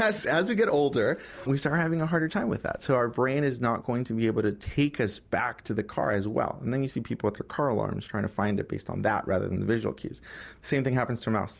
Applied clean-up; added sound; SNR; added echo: none; none; none; none.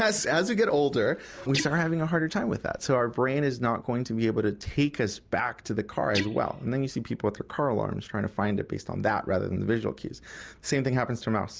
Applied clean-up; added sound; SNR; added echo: none; Guitar; 11 dB; none.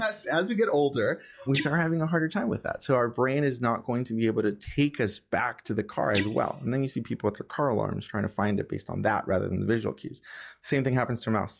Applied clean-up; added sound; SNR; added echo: classical method log-MMSE.